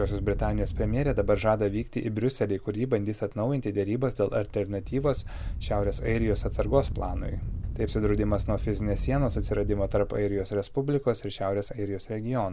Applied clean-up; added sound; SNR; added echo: none; Wind; 6 dB; none.